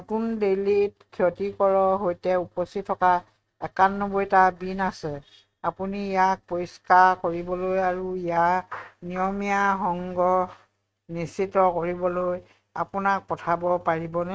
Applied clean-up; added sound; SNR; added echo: neural mask model RNNoise.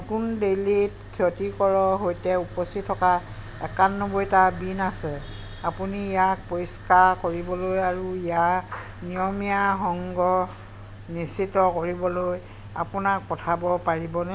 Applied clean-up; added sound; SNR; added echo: none; Mechanical fan; 19 dB; none.